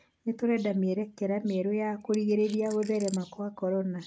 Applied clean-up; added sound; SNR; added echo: neural mask model Resemble Enhance denoiser.